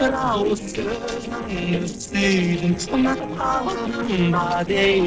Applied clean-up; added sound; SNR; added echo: neural separator model SepFormer DNS4.